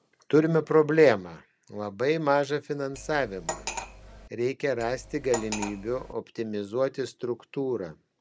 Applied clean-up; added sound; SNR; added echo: none; Cutlery, silverware; 11 dB; none.